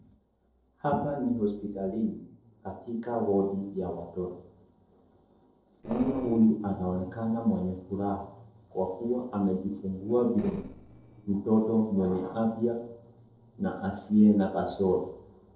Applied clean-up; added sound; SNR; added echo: neural separator model SepFormer DNS4.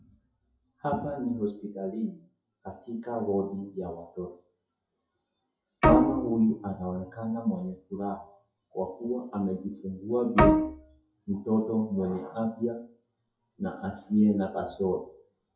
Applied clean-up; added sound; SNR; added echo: classical method WPE with log-MMSE.